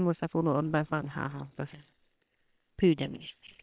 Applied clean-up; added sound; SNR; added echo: neural separator model SepFormer WHAM!.